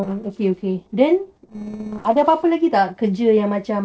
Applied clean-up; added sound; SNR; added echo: neural separator model SepFormer DNS4.